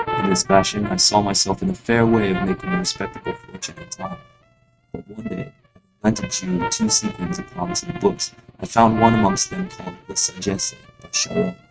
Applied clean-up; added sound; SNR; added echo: neural mask model RNNoise.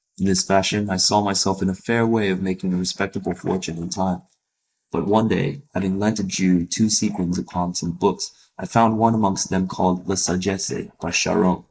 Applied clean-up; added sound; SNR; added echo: neural mask model Resemble Enhance denoiser.